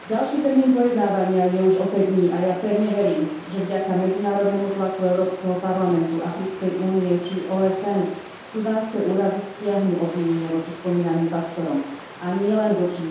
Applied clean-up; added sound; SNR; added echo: none; Water; 18 dB; reverberation time 0.8 s.